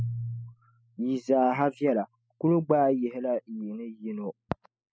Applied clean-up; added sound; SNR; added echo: classical method spectral subtraction.